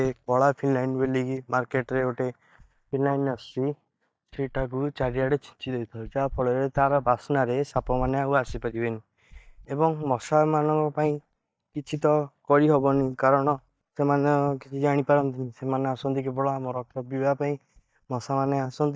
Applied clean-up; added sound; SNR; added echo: neural mask model DeepFilterNet 3.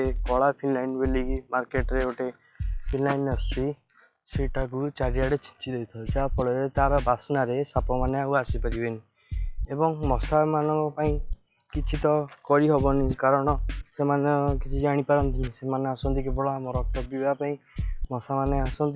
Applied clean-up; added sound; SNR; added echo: classical method log-MMSE.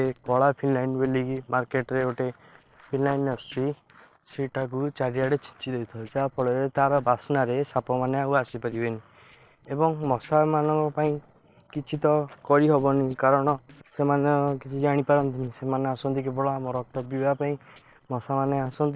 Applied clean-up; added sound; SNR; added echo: neural separator model SepFormer DNS4.